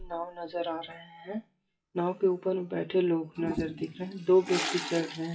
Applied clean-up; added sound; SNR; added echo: classical method WPE with log-MMSE.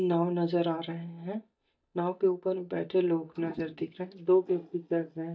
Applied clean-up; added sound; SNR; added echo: neural mask model DeepFilterNet 3.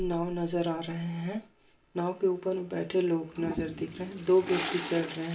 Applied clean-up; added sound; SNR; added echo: none; Toilet flush; 11 dB; reverberation time 0.2 s.